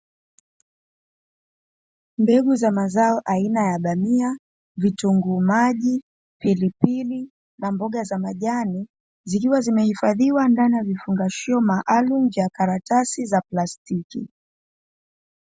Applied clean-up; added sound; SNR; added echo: none; none; none; none.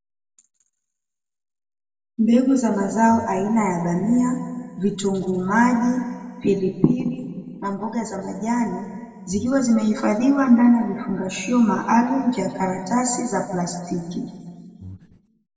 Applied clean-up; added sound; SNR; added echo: none; Breathing; 19 dB; reverberation time 1.6 s.